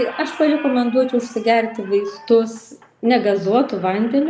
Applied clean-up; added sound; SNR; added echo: none; Squeak; 20 dB; none.